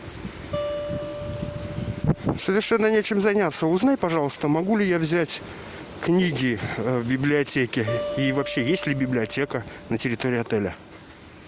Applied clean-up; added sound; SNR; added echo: none; Acoustic guitar; 12 dB; none.